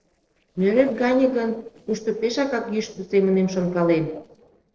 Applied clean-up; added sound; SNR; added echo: neural separator model SepFormer DNS4.